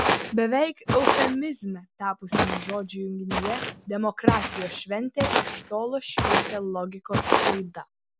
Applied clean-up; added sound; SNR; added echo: none; Walk, footsteps; -2 dB; none.